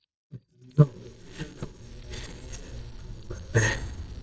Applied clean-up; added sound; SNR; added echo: neural mask model DeepFilterNet 3.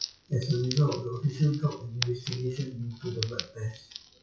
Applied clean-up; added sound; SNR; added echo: classical method WPE with log-MMSE.